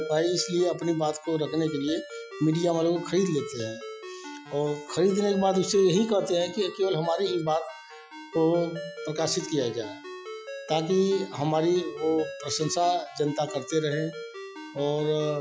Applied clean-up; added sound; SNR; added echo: classical method Wiener filter.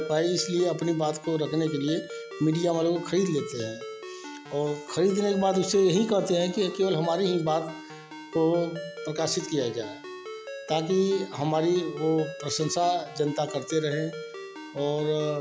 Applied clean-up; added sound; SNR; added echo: none; Ringtone; 13 dB; none.